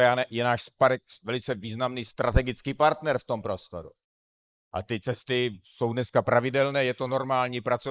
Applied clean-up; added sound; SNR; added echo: neural mask model Resemble Enhance denoiser.